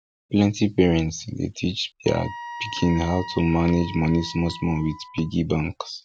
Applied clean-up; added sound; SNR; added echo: none; Wind instrument, woodwind instrument; 14 dB; none.